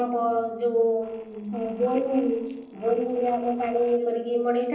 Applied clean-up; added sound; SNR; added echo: neural separator model SepFormer DNS4.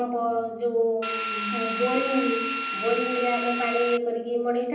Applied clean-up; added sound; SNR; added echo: none; Drill; 2 dB; reverberation time 0.6 s.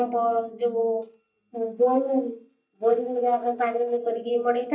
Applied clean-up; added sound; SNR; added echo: neural mask model DeepFilterNet 3.